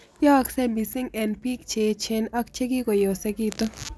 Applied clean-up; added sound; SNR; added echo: none; none; none; none.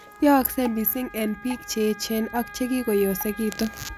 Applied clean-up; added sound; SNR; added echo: none; Drip + Wind instrument, woodwind instrument; 16 dB; none.